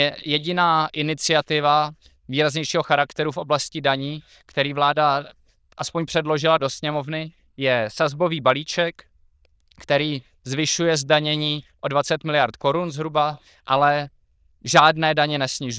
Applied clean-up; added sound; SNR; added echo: neural diffusion model UNIVERSE++.